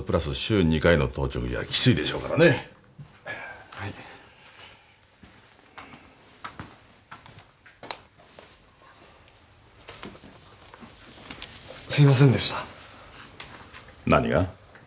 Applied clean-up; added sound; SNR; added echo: none; none; none; none.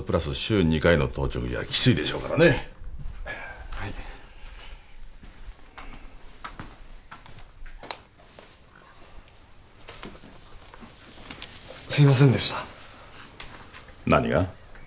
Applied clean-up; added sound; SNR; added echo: none; Gull, seagull; 14 dB; none.